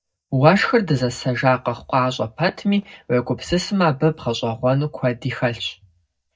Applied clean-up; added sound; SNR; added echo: neural mask model DeepFilterNet 3.